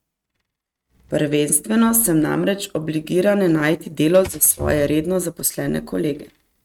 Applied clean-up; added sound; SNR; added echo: neural mask model RNNoise.